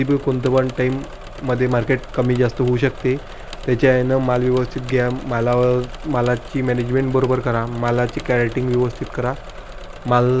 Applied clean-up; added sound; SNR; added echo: none; Engine / Mechanisms; 14 dB; none.